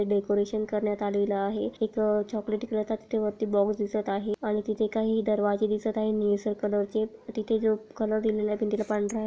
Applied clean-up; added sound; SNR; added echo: none; none; none; none.